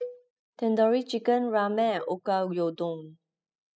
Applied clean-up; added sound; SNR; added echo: classical method spectral subtraction.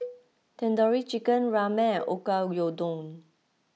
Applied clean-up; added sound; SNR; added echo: none; Cowbell; 18 dB; none.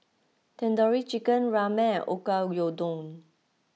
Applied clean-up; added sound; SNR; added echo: none; none; none; none.